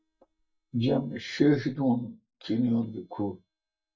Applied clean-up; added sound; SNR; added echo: neural mask model DeepFilterNet 3.